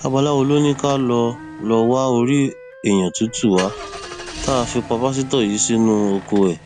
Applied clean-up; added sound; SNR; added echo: none; Engine starting / Car + Wind instrument, woodwind instrument; 15 dB; none.